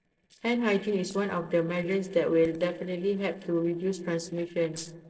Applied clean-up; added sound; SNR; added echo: neural separator model SepFormer DNS4.